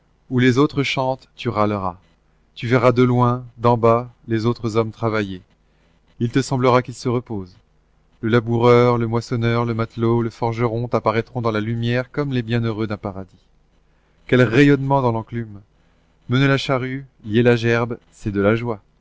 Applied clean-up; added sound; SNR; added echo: none; none; none; none.